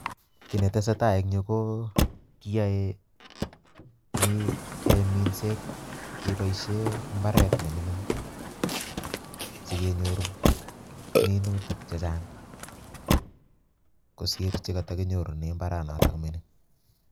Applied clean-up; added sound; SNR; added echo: none; Burping, eructation + Motor vehicle (road); 1 dB; none.